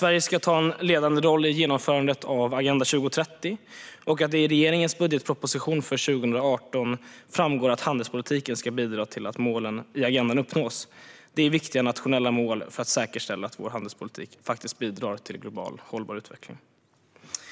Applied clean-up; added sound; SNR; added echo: none; none; none; none.